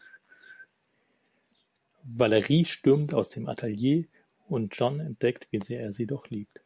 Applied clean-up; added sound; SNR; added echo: none; none; none; none.